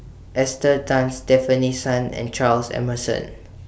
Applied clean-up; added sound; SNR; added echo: none; none; none; none.